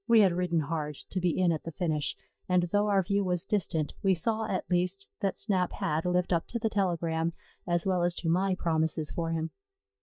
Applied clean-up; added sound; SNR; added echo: neural mask model DeepFilterNet 3.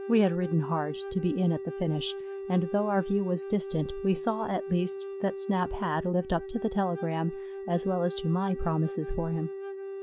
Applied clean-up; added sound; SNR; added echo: none; Wind instrument, woodwind instrument; 8 dB; none.